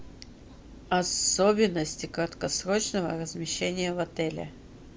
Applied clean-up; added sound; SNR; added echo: none; Mechanical fan; 19 dB; none.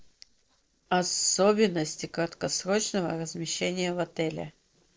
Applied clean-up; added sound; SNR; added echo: neural separator model SepFormer DNS4.